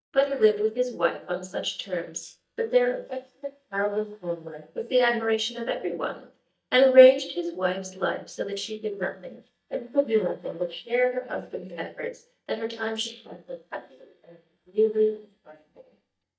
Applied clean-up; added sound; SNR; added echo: neural mask model DeepFilterNet 3.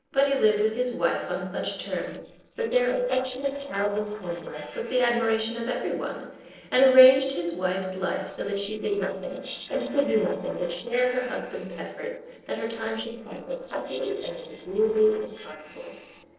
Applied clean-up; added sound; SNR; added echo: neural separator model SepFormer DNS4.